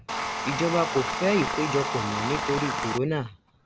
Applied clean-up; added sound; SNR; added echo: none; Tools; 2 dB; none.